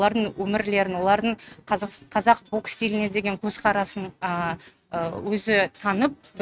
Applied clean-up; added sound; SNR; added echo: neural mask model RNNoise.